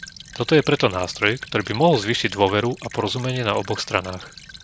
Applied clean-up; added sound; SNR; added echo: none; Stream / Trickle, dribble; 19 dB; none.